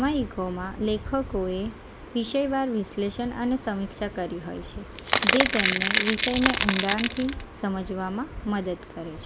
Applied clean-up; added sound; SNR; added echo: none; Crackle / Crushing; -2 dB; none.